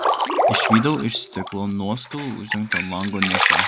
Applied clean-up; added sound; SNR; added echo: none; Drip; -2 dB; none.